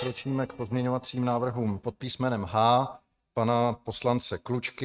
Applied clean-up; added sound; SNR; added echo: neural mask model RNNoise.